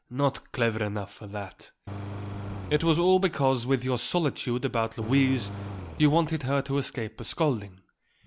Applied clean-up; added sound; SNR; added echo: none; Engine; 11 dB; none.